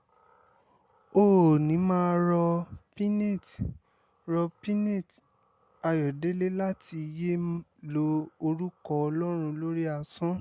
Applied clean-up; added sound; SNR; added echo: none; none; none; none.